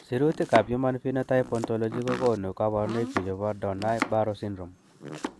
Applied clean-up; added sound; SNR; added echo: none; Domestic sounds, home sounds; 10 dB; none.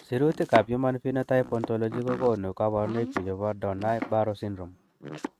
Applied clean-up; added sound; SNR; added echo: neural mask model RNNoise.